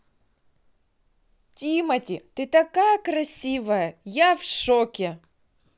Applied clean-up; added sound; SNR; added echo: none; none; none; none.